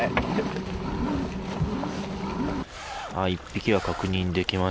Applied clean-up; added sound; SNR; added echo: none; none; none; none.